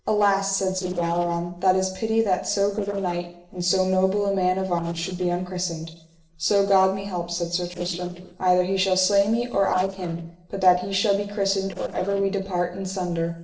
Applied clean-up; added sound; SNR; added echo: neural separator model SepFormer DNS4.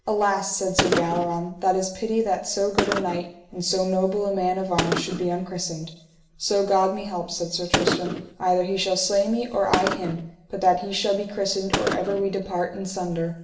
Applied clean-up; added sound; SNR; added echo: none; Gunshot, gunfire; 6 dB; reverberation time 0.7 s.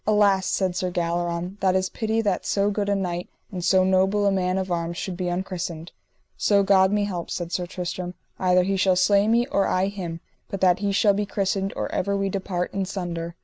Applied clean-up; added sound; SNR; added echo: none; none; none; none.